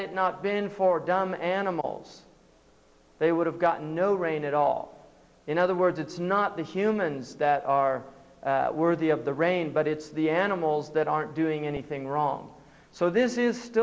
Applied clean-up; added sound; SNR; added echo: none; none; none; none.